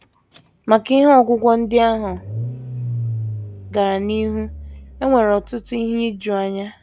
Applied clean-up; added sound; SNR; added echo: none; Engine starting / Car; 12 dB; none.